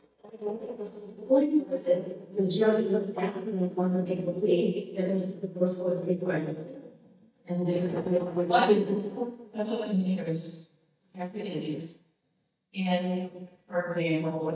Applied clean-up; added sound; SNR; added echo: neural mask model DeepFilterNet 3.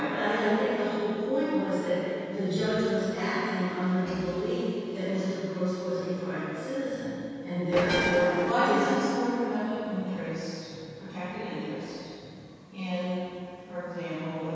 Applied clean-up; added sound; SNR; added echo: none; Bell; 0 dB; reverberation time 2.2 s.